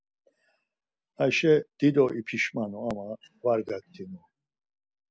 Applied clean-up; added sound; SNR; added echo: none; none; none; none.